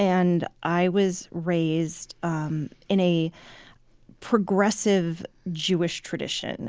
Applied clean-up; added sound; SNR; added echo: none; none; none; none.